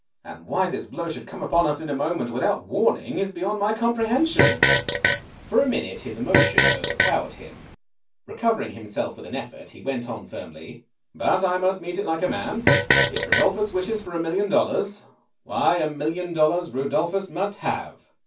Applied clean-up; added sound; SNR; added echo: none; Fart; -3 dB; reverberation time 0.1 s.